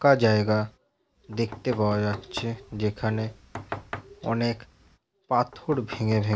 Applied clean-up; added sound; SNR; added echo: none; Knock; 16 dB; none.